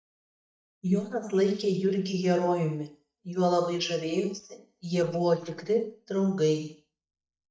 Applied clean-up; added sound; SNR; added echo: neural mask model DeepFilterNet 3.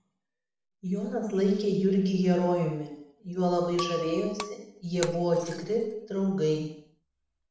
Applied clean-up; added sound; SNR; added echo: none; Shatter; 14 dB; reverberation time 0.7 s.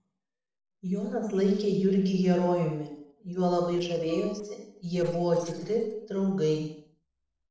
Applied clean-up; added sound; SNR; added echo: neural separator model SepFormer DNS4.